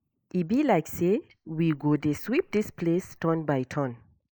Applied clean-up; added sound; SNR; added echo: neural mask model Resemble Enhance denoiser.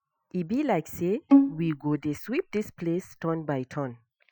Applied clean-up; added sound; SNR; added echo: classical method Wiener filter.